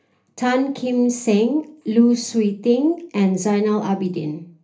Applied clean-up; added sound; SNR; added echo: none; none; none; reverberation time 0.3 s.